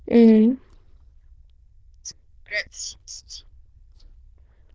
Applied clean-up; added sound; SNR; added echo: neural diffusion model UNIVERSE++.